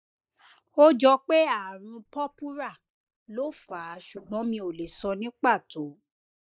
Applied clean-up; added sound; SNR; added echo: neural mask model Resemble Enhance denoiser.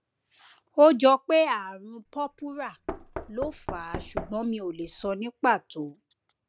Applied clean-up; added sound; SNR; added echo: none; Knock; 12 dB; none.